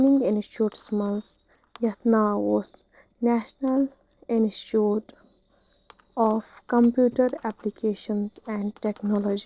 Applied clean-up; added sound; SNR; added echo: neural separator model SepFormer DNS4.